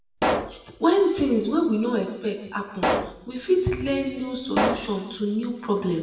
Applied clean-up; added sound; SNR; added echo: none; Explosion; 5 dB; reverberation time 1.2 s.